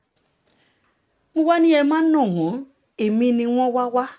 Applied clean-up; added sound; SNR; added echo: none; none; none; none.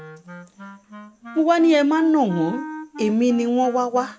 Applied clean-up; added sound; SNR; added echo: none; Wind instrument, woodwind instrument; 16 dB; none.